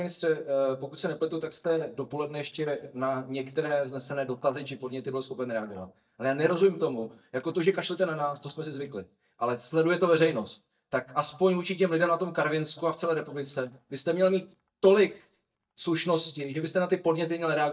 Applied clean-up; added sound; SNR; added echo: neural mask model DeepFilterNet 3.